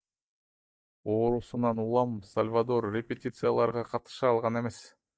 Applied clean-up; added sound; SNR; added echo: neural mask model DeepFilterNet 3.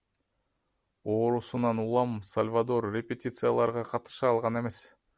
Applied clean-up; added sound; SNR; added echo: none; none; none; none.